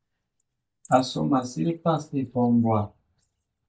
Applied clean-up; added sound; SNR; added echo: neural mask model DeepFilterNet 3.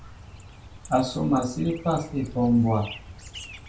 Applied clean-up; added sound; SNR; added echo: none; Chirp, tweet; 17 dB; reverberation time 0.3 s.